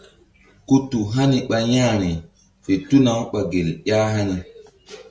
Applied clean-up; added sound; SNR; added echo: none; none; none; none.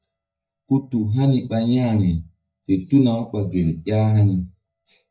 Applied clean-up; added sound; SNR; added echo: neural mask model DeepFilterNet 3.